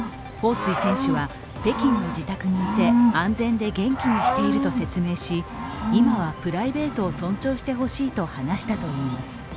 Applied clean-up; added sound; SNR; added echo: none; Cricket / Growling; 2 dB; none.